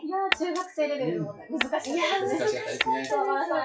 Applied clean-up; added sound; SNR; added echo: classical method WPE with log-MMSE.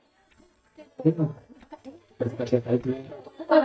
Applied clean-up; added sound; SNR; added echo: neural mask model DeepFilterNet 3.